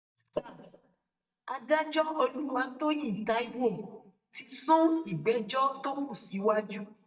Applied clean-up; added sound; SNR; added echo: neural mask model DeepFilterNet 3.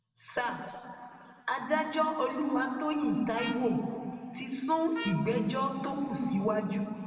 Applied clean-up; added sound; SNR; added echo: none; Trumpet; 14 dB; reverberation time 2.3 s.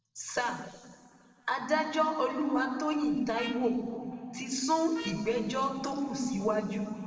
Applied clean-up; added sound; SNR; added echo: neural separator model SepFormer DNS4.